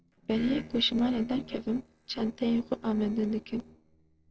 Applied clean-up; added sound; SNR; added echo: neural separator model SepFormer DNS4.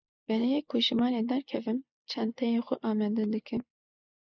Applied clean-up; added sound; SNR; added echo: neural mask model Resemble Enhance denoiser.